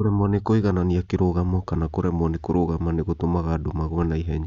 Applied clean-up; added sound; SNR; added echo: none; none; none; none.